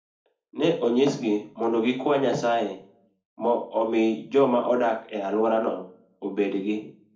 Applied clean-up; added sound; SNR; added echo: none; none; none; reverberation time 0.4 s.